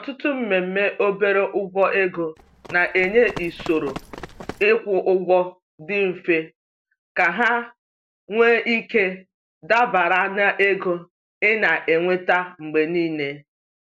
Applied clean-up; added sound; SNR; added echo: none; Run; 15 dB; none.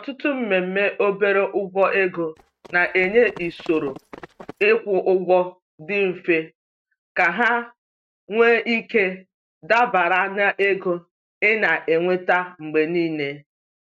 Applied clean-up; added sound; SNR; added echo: neural mask model RNNoise.